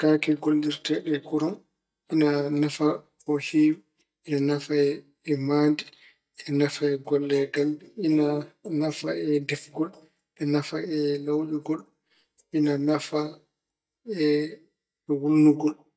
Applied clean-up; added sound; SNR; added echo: neural mask model DeepFilterNet 3.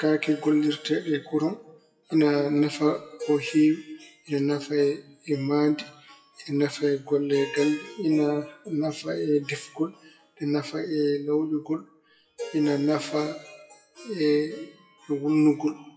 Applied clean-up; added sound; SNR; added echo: classical method WPE with log-MMSE.